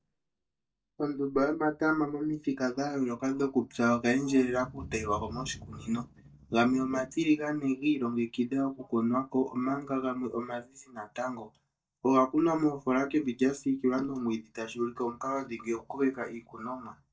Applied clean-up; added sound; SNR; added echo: neural mask model DeepFilterNet 3.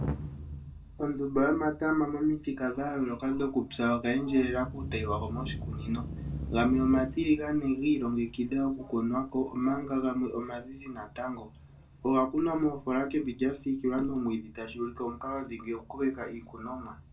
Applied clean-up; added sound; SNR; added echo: none; Engine starting / Accelerating, revving, vroom / Motor vehicle (road); 12 dB; reverberation time 0.2 s.